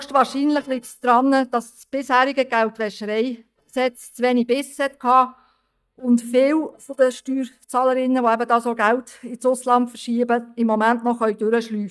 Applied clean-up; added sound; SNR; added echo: neural mask model DeepFilterNet 3.